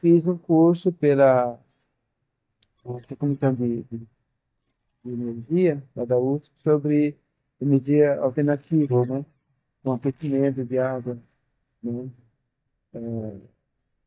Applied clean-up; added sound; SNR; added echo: neural mask model DeepFilterNet 3.